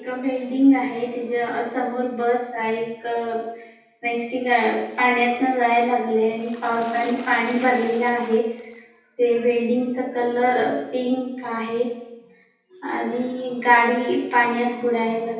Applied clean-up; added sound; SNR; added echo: none; Water / Splash, splatter; 19 dB; reverberation time 0.9 s.